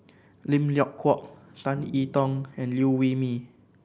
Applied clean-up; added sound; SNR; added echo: none; none; none; none.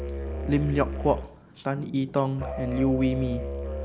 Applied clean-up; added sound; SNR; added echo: none; Musical instrument; 6 dB; none.